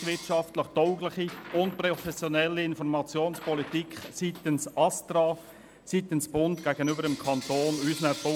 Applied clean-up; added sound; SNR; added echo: none; Coin (dropping) / Bell; 17 dB; none.